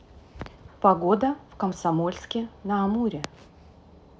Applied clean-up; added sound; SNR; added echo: none; none; none; none.